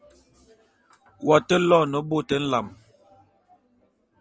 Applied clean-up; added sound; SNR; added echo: none; none; none; none.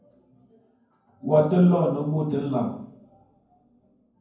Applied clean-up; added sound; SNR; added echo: none; none; none; reverberation time 0.9 s.